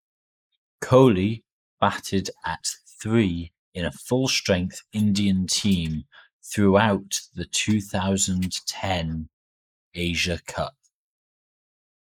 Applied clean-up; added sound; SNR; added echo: neural mask model Resemble Enhance denoiser.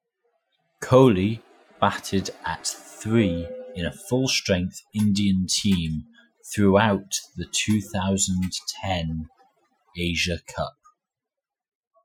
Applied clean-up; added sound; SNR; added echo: classical method Wiener filter.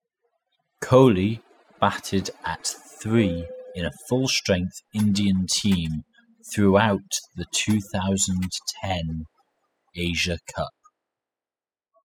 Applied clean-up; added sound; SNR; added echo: classical method spectral subtraction.